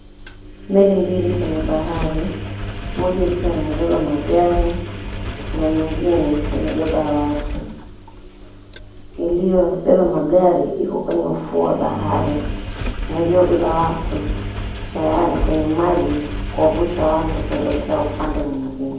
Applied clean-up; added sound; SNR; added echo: none; Engine; 7 dB; reverberation time 1.2 s.